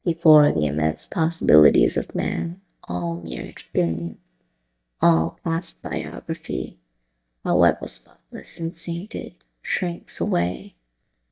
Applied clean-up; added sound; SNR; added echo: neural mask model DeepFilterNet 3.